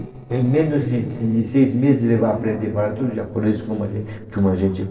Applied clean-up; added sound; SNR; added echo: neural separator model SepFormer DNS4.